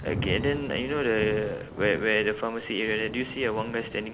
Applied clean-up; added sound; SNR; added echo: none; Thunder / Rain; 9 dB; none.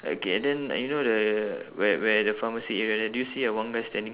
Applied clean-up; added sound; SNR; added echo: none; none; none; none.